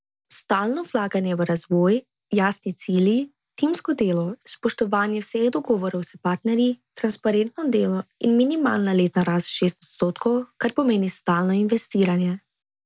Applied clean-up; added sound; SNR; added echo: none; none; none; none.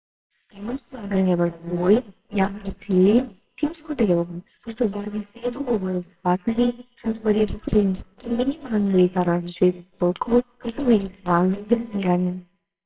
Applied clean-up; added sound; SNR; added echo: neural separator model SepFormer WHAMR!.